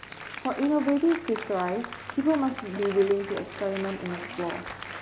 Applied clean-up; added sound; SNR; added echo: none; Applause; 12 dB; none.